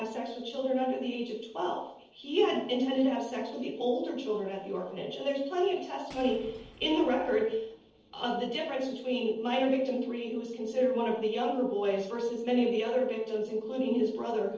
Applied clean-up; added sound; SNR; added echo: neural separator model SepFormer DNS4.